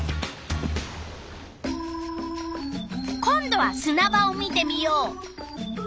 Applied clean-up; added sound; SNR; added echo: none; none; none; none.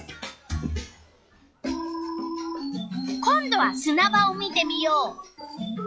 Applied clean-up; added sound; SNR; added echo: classical method log-MMSE.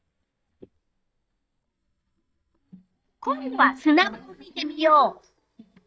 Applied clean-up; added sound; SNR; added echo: neural mask model DeepFilterNet 3.